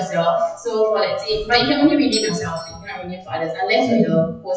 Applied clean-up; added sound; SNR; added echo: classical method WPE with log-MMSE.